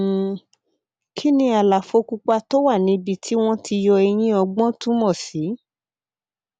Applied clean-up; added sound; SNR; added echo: none; none; none; none.